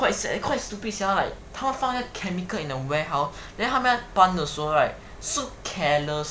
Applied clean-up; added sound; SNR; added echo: none; none; none; none.